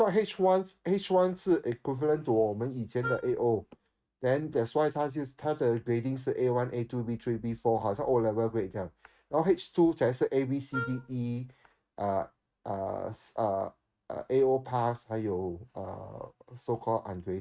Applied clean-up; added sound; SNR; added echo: neural mask model RNNoise.